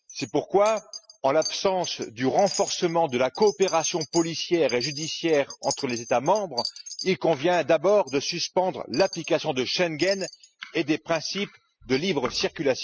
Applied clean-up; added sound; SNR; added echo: classical method spectral subtraction.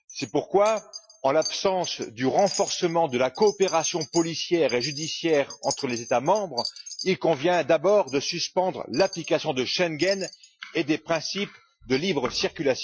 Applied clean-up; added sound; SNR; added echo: classical method Wiener filter.